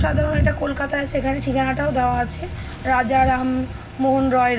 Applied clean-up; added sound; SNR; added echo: none; Accelerating, revving, vroom / Motor vehicle (road); 13 dB; reverberation time 0.4 s.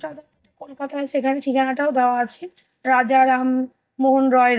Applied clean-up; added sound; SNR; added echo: neural mask model DeepFilterNet 3.